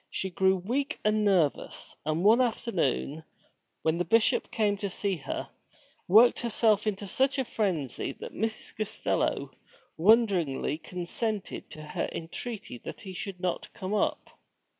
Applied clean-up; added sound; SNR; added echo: none; none; none; none.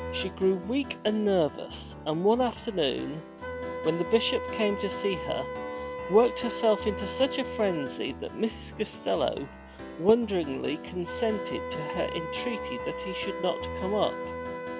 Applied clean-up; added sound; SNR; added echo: none; Piano + Wind instrument, woodwind instrument; 7 dB; none.